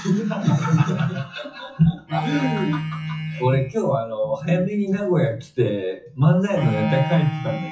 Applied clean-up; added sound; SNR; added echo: classical method WPE with log-MMSE.